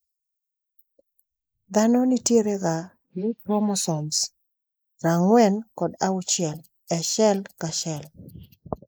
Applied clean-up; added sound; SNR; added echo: neural mask model Resemble Enhance denoiser.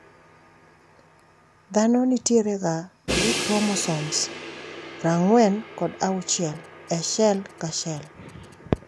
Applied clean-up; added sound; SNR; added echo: none; Crash cymbal; 10 dB; none.